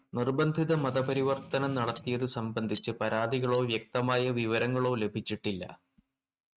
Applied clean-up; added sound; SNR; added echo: neural mask model RNNoise.